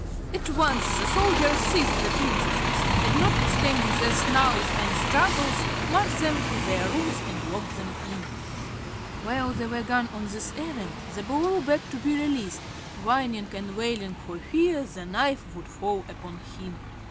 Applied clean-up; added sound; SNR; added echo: none; Bus; 0 dB; none.